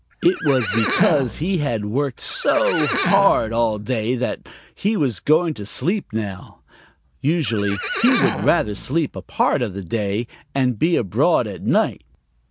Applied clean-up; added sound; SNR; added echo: none; Livestock, farm animals, working animals; 6 dB; none.